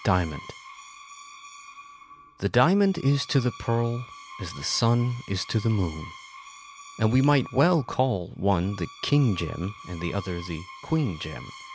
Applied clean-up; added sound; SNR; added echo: none; Screech; 18 dB; none.